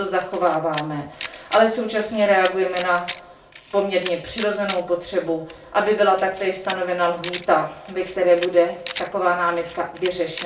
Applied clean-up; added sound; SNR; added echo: none; Camera; 16 dB; reverberation time 0.3 s.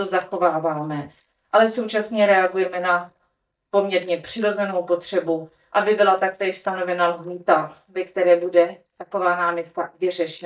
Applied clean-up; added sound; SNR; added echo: neural mask model DeepFilterNet 3.